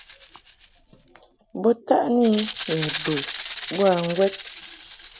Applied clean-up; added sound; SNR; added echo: none; Rattle (instrument); 0 dB; none.